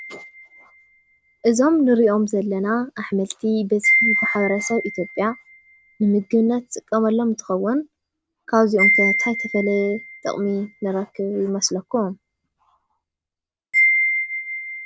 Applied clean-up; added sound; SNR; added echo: none; Wind chime; 4 dB; none.